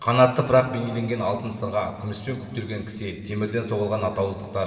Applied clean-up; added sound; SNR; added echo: none; none; none; reverberation time 2.4 s.